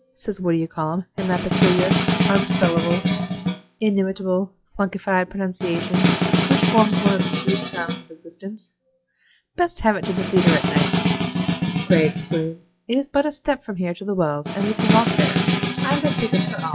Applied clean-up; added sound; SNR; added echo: classical method log-MMSE.